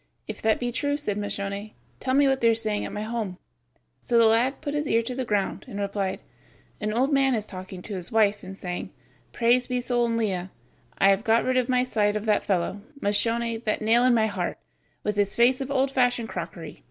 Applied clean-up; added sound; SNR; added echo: none; none; none; none.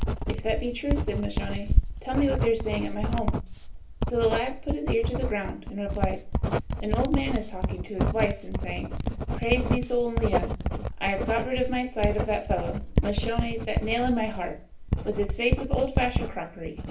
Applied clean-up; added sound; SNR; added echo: none; Writing; -1 dB; reverberation time 0.3 s.